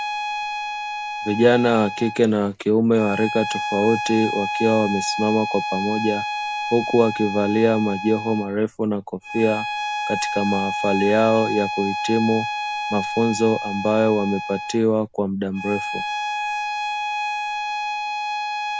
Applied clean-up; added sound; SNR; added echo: none; Bowed string instrument; 5 dB; none.